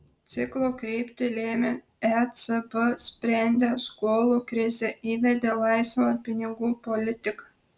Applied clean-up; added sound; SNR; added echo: none; none; none; none.